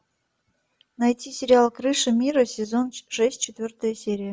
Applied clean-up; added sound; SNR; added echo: none; none; none; none.